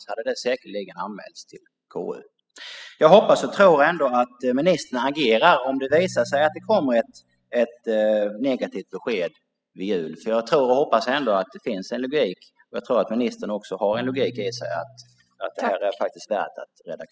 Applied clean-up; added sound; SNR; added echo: classical method spectral subtraction.